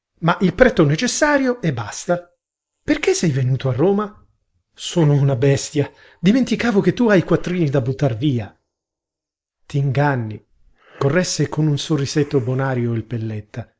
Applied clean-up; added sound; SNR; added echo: neural mask model Resemble Enhance denoiser.